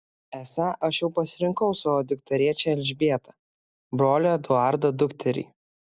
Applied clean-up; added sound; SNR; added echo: none; none; none; none.